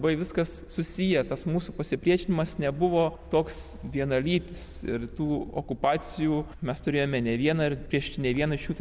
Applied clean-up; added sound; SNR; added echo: none; none; none; none.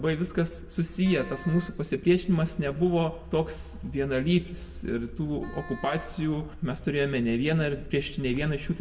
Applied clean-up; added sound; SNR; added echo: none; Wind instrument, woodwind instrument; 19 dB; reverberation time 0.6 s.